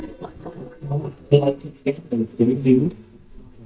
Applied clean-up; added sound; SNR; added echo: neural mask model DeepFilterNet 3.